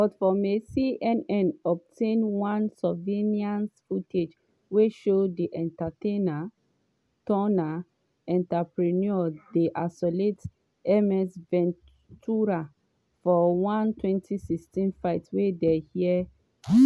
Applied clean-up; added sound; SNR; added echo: none; none; none; none.